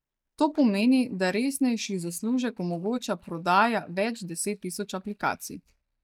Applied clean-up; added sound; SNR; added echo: neural mask model DeepFilterNet 3.